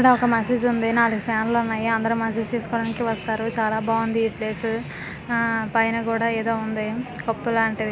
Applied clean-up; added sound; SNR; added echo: none; none; none; none.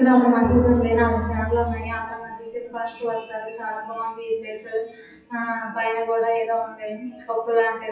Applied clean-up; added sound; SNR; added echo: classical method WPE with log-MMSE.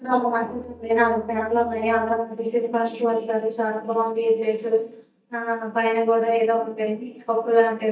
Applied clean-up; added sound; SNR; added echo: neural mask model DeepFilterNet 3.